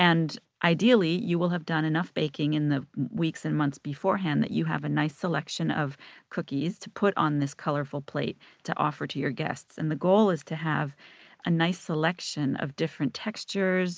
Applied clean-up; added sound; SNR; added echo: none; none; none; none.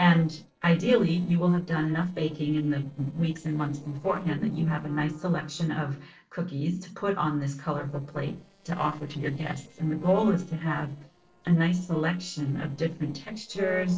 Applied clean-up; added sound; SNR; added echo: neural separator model SepFormer DNS4.